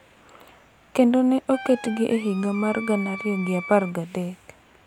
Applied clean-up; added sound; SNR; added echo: none; Wind instrument, woodwind instrument; 13 dB; none.